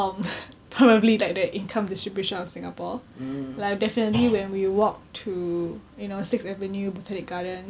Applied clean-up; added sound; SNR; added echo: none; Thump, thud; 20 dB; none.